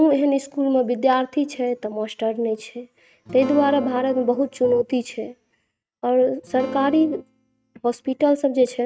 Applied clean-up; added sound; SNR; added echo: neural mask model RNNoise.